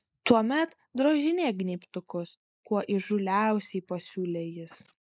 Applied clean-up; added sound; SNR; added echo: neural mask model Resemble Enhance denoiser.